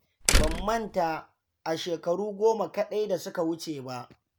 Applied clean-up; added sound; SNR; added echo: none; Slam; -4 dB; none.